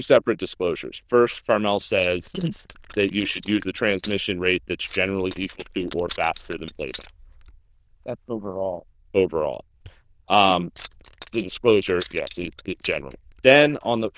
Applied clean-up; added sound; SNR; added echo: neural diffusion model UNIVERSE++.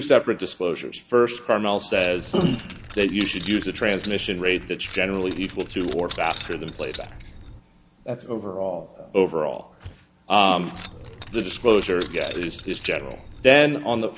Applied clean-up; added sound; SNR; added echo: none; Keys jangling; 15 dB; none.